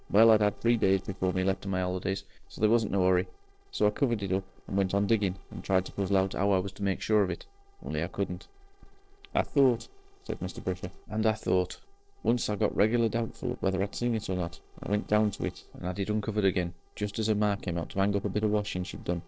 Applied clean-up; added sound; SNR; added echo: neural separator model SepFormer DNS4.